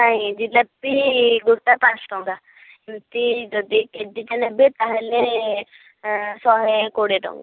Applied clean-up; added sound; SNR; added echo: none; none; none; none.